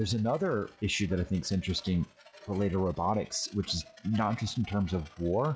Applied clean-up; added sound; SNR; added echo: classical method log-MMSE.